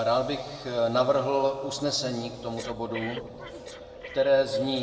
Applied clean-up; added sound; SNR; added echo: none; Breathing; 17 dB; reverberation time 1.4 s.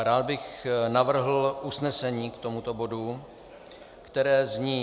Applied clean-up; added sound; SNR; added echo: none; none; none; none.